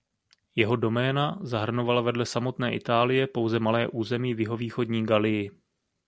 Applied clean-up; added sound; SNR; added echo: none; none; none; none.